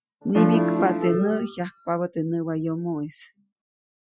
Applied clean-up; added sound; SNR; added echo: classical method Wiener filter.